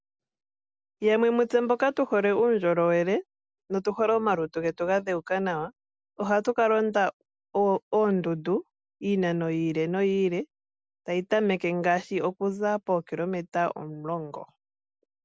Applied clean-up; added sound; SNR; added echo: none; none; none; none.